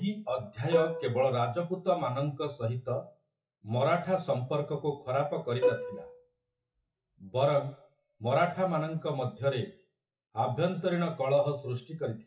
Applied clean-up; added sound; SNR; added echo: classical method WPE with log-MMSE.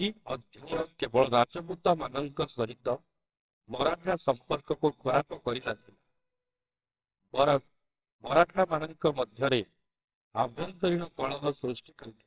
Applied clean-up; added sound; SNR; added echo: neural separator model SepFormer WHAMR!.